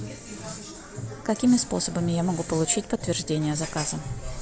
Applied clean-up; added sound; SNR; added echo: none; none; none; none.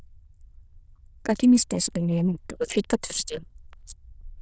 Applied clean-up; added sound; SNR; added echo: neural diffusion model UNIVERSE++.